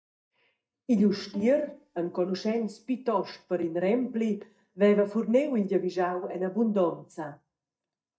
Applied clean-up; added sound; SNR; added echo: neural mask model DeepFilterNet 3.